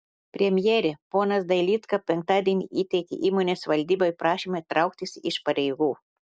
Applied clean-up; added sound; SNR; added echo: none; none; none; none.